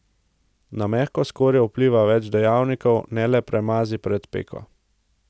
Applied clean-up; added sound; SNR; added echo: none; none; none; none.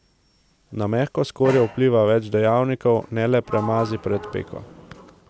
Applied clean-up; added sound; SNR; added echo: none; Sliding door; 16 dB; none.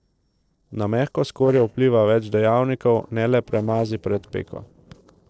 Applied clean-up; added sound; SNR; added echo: neural separator model SepFormer DNS4.